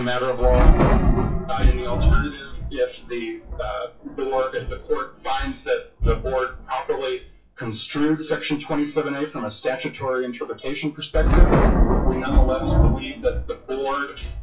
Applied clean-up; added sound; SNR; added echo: classical method WPE with log-MMSE.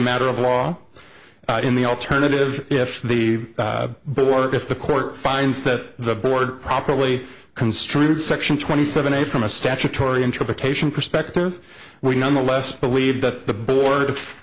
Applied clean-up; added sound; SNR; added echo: none; none; none; none.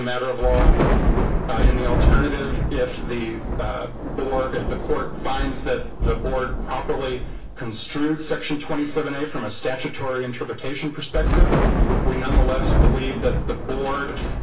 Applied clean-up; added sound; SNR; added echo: none; Thunder / Rain; -4 dB; reverberation time 0.2 s.